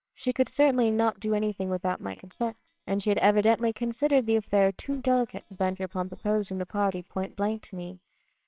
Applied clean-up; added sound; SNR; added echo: neural separator model SepFormer WHAMR!.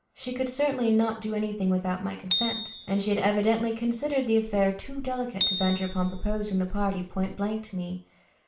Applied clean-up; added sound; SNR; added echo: none; Bicycle bell; 7 dB; reverberation time 0.4 s.